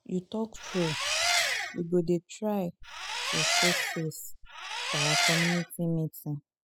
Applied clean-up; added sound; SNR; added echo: classical method spectral subtraction.